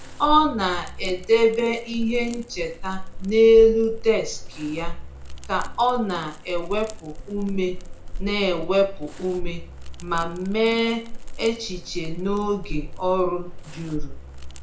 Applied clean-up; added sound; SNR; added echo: none; Crackle; 7 dB; reverberation time 0.3 s.